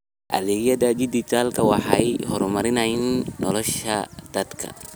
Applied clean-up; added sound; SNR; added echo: none; none; none; none.